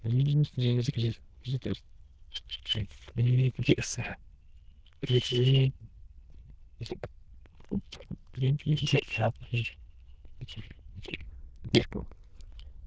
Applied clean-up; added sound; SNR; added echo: neural diffusion model UNIVERSE++.